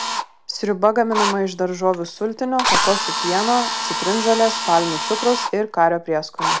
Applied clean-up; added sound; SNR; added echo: none; Drill; 4 dB; none.